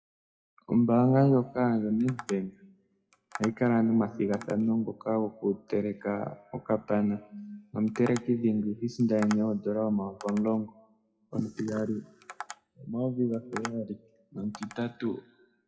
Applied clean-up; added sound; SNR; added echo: classical method WPE with log-MMSE.